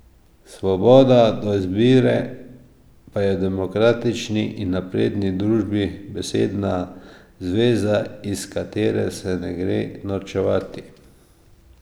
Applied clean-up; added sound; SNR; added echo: none; none; none; none.